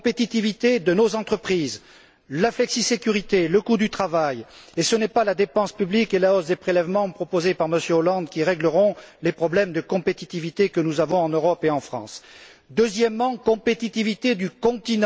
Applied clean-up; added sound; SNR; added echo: none; none; none; none.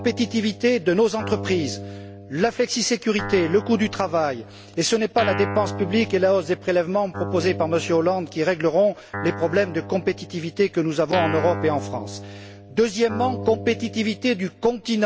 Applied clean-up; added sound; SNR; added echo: none; Guitar; 11 dB; none.